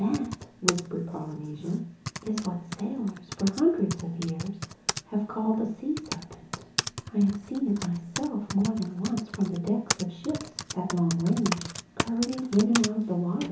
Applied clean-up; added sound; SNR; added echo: none; Typing; 8 dB; reverberation time 0.8 s.